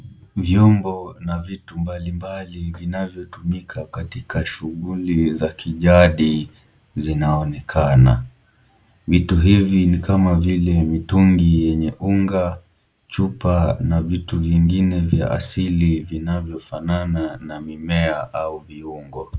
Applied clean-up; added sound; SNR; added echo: none; none; none; none.